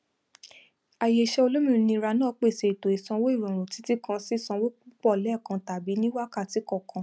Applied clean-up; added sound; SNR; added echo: none; none; none; none.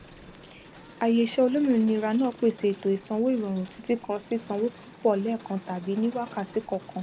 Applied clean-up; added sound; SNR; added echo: none; Crowd; 19 dB; none.